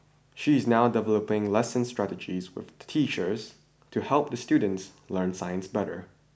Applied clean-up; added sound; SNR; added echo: none; none; none; none.